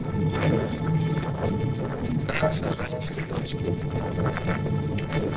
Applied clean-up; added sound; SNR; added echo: neural separator model SepFormer DNS4.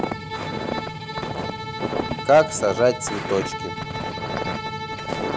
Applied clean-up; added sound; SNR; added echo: none; Bowed string instrument + Walk, footsteps; 4 dB; none.